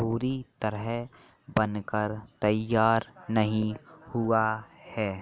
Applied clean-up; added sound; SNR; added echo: none; none; none; none.